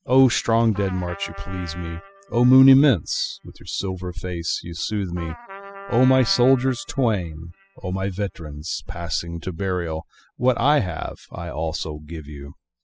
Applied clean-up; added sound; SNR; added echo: classical method spectral subtraction.